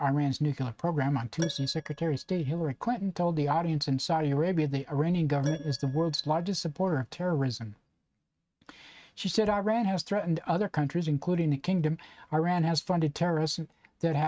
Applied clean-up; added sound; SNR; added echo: neural mask model RNNoise.